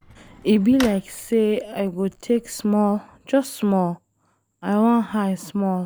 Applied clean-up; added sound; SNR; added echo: none; Drawer open or close; 19 dB; none.